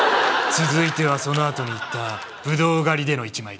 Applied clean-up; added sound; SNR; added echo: none; none; none; none.